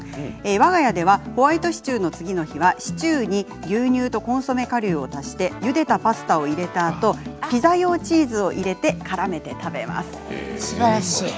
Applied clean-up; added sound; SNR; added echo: none; none; none; none.